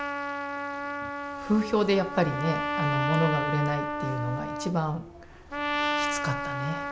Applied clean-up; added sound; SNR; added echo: none; Trumpet; 2 dB; none.